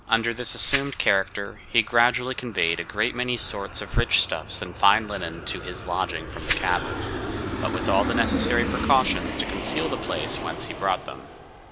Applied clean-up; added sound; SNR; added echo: none; Glass + Aircraft; 6 dB; none.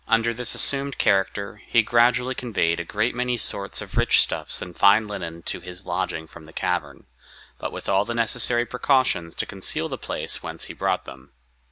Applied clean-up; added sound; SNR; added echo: none; none; none; none.